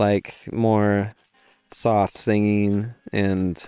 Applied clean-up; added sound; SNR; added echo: neural separator model SepFormer WHAM!.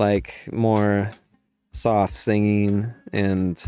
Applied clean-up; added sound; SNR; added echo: neural mask model RNNoise.